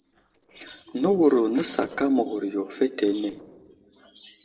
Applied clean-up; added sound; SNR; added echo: neural separator model SepFormer DNS4.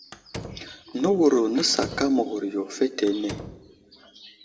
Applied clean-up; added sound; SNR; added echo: none; Slam; 17 dB; reverberation time 0.9 s.